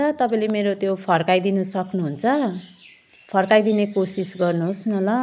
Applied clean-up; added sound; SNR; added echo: none; none; none; none.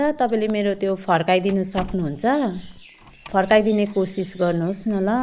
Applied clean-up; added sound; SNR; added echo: none; Slam + Cricket; 19 dB; none.